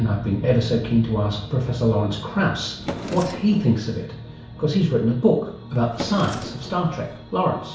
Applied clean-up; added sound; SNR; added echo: none; Drawer open or close; 12 dB; reverberation time 0.6 s.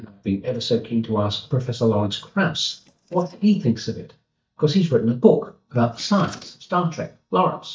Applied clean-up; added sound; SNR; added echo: neural mask model DeepFilterNet 3.